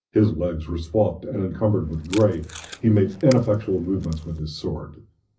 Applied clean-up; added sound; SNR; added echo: none; Packing tape, duct tape; 20 dB; reverberation time 0.4 s.